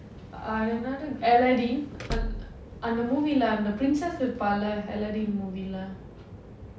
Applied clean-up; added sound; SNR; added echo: none; Door / Car; 8 dB; none.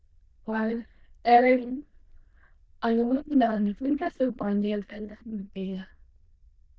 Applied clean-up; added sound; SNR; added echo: neural diffusion model UNIVERSE++.